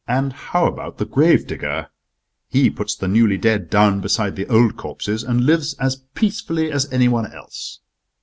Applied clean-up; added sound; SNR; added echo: none; none; none; none.